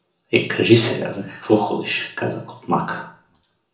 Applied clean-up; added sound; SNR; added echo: none; none; none; reverberation time 0.6 s.